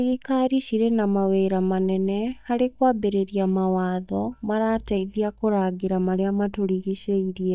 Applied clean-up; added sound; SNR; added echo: neural mask model DeepFilterNet 3.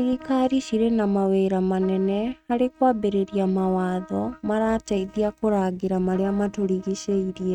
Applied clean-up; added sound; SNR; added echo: neural mask model RNNoise.